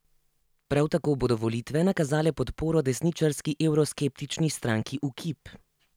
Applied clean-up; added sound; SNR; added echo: none; none; none; none.